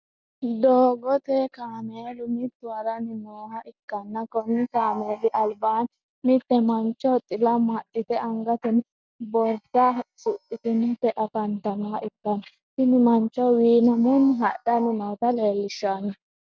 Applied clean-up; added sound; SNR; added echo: none; none; none; none.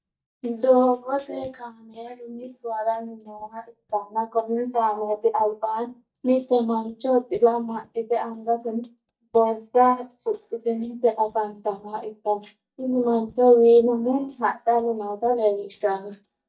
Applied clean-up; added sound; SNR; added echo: neural mask model DeepFilterNet 3.